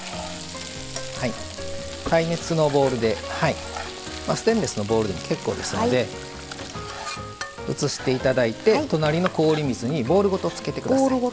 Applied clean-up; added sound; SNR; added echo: none; Frying (food); 14 dB; none.